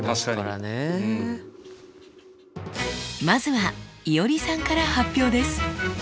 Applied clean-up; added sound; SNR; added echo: none; none; none; none.